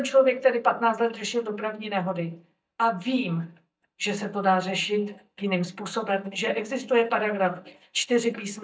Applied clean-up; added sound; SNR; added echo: neural mask model DeepFilterNet 3.